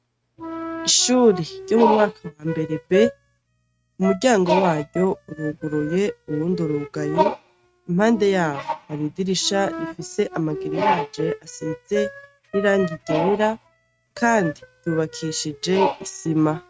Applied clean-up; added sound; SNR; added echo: neural mask model RNNoise.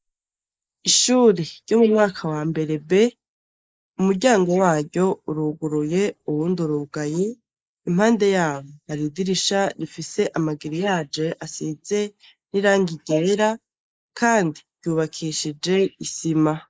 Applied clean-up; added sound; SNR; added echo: neural mask model Resemble Enhance denoiser.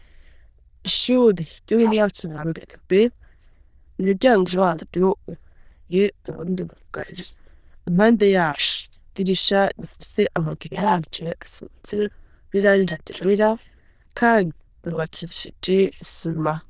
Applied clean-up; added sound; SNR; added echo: neural diffusion model UNIVERSE++.